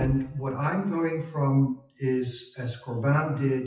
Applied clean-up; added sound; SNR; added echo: classical method WPE with log-MMSE.